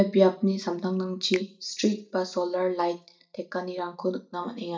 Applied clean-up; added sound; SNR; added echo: neural mask model DeepFilterNet 3.